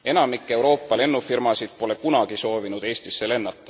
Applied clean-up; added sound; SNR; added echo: none; none; none; none.